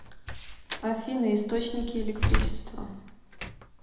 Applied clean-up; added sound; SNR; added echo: none; Slam; -1 dB; reverberation time 0.8 s.